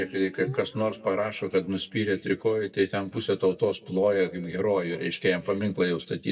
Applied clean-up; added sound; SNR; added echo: neural mask model DeepFilterNet 3.